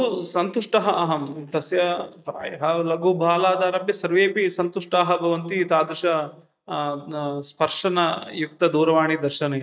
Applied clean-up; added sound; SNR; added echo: neural mask model DeepFilterNet 3.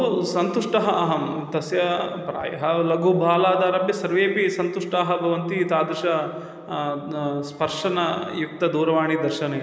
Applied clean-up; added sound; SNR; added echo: none; none; none; none.